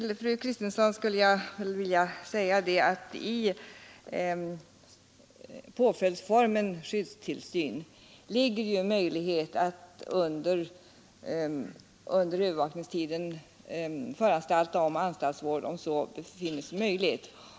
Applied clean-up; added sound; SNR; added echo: none; none; none; none.